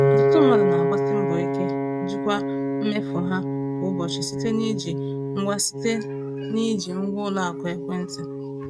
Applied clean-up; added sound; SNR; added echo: neural mask model RNNoise.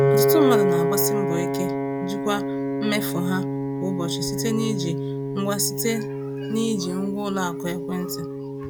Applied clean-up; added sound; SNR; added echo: none; Piano; -2 dB; none.